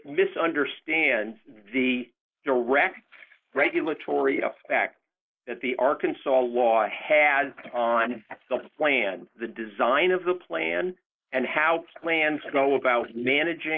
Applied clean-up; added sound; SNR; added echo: neural mask model Resemble Enhance denoiser.